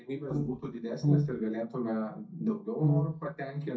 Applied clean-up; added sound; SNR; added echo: neural mask model DeepFilterNet 3.